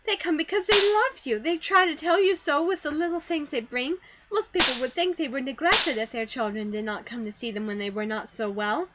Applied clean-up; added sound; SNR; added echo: none; Gunshot, gunfire; -3 dB; none.